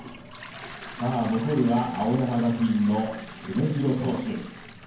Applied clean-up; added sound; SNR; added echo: none; Toilet flush; 15 dB; reverberation time 0.9 s.